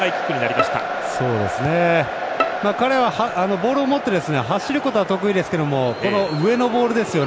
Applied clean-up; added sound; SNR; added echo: none; Bowed string instrument; 10 dB; none.